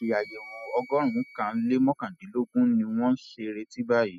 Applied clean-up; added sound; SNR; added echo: classical method spectral subtraction.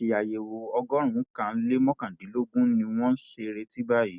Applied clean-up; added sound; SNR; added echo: none; none; none; none.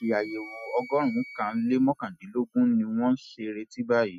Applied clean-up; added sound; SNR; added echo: classical method Wiener filter.